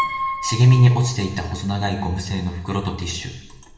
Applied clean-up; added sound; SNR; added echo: none; Piano; 12 dB; reverberation time 1.0 s.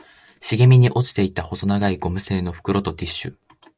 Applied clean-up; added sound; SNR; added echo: none; none; none; none.